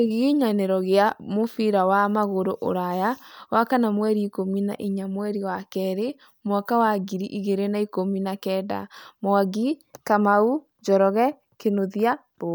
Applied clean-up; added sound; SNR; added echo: none; none; none; none.